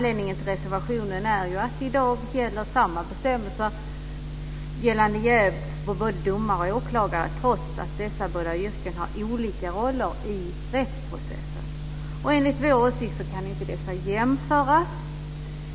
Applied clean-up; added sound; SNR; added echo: none; none; none; none.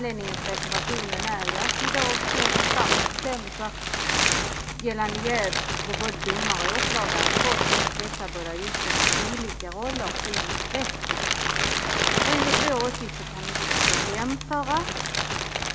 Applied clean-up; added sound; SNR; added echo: none; Crumpling, crinkling; -5 dB; none.